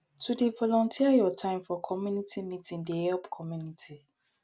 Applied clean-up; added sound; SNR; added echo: none; none; none; none.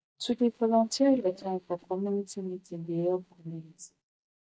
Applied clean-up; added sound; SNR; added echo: neural mask model DeepFilterNet 3.